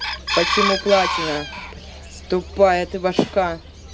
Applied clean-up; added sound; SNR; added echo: none; Chicken, rooster; 5 dB; none.